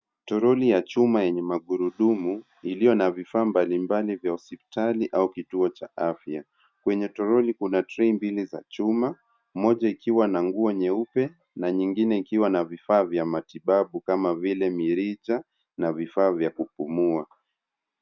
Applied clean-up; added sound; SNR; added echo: none; none; none; none.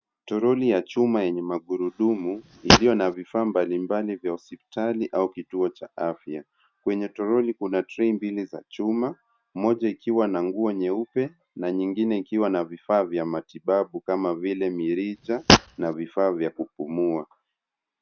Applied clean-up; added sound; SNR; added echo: none; Fart; -2 dB; none.